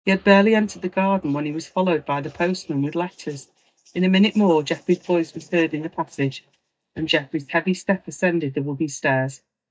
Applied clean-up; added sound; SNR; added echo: neural mask model DeepFilterNet 3.